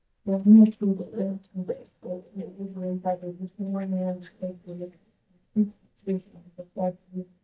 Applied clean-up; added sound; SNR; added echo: neural mask model DeepFilterNet 3.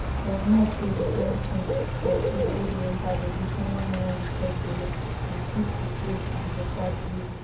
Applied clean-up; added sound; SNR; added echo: none; Bird / Rain; -2 dB; reverberation time 0.6 s.